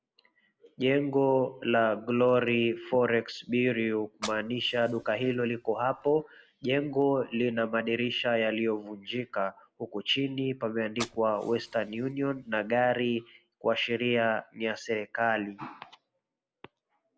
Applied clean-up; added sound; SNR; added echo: none; Fire; 17 dB; none.